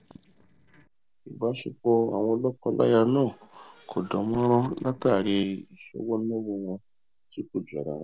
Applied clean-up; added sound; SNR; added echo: neural separator model SepFormer DNS4.